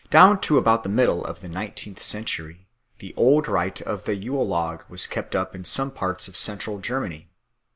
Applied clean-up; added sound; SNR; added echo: none; none; none; none.